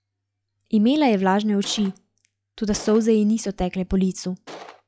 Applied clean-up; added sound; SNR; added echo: classical method log-MMSE.